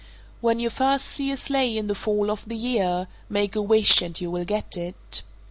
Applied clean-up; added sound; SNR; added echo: none; none; none; none.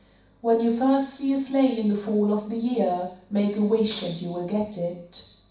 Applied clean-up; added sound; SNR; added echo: none; none; none; reverberation time 0.6 s.